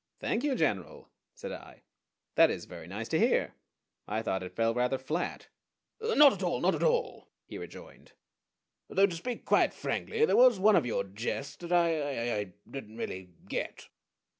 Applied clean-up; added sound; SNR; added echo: none; none; none; none.